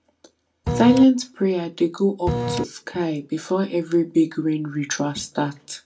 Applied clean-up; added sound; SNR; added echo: none; Printer; 2 dB; reverberation time 0.2 s.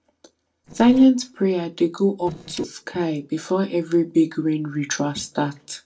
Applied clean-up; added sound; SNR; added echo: neural separator model SepFormer DNS4.